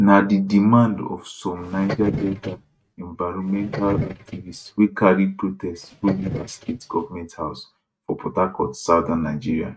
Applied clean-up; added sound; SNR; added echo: neural mask model RNNoise.